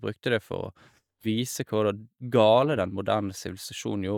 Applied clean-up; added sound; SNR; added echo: neural mask model DeepFilterNet 3.